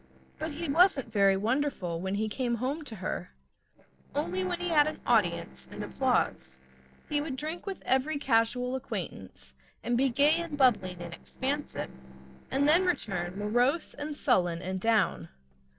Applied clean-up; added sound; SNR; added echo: neural separator model SepFormer DNS4.